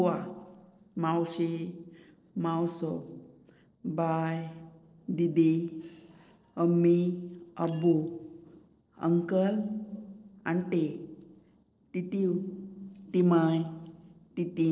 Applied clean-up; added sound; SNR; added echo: neural separator model SepFormer DNS4.